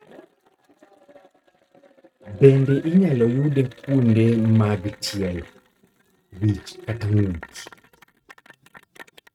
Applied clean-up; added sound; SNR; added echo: neural mask model RNNoise.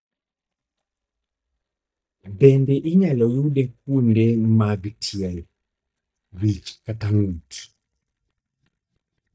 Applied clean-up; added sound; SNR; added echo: neural mask model DeepFilterNet 3.